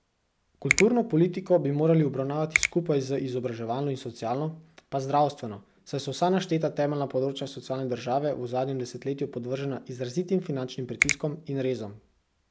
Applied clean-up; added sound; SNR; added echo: none; Finger snapping; 4 dB; none.